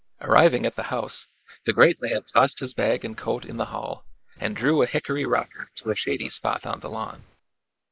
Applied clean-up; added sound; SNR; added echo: neural mask model Resemble Enhance denoiser.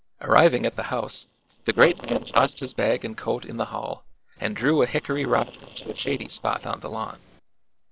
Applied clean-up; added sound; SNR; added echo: neural separator model SepFormer DNS4.